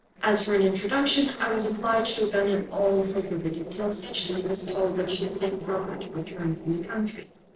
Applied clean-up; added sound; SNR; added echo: neural separator model SepFormer DNS4.